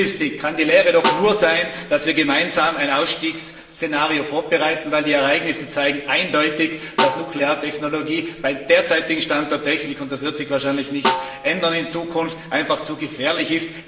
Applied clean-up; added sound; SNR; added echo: none; Snare drum; 8 dB; reverberation time 2.9 s.